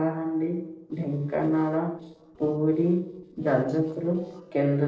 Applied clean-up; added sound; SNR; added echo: neural separator model SepFormer DNS4.